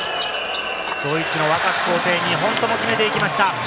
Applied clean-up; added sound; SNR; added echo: none; none; none; none.